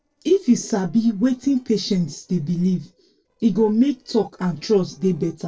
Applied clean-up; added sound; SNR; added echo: neural separator model SepFormer DNS4.